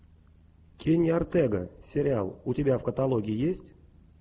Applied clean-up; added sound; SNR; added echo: none; none; none; none.